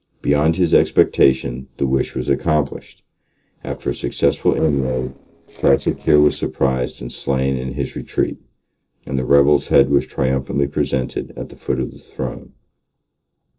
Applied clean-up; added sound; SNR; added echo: neural separator model SepFormer DNS4.